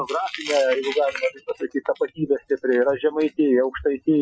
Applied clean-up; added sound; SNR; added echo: classical method Wiener filter.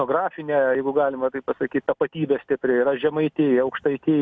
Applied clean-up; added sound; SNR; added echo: none; none; none; none.